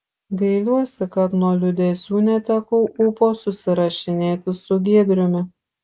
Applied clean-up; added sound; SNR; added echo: none; none; none; none.